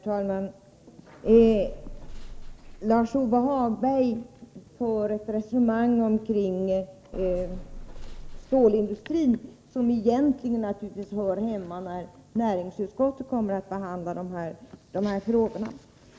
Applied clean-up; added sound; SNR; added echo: none; Bus / Engine; 13 dB; none.